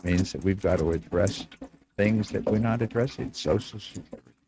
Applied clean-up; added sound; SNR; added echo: neural mask model RNNoise.